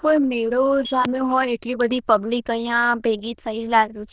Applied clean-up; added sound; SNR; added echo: neural diffusion model UNIVERSE++.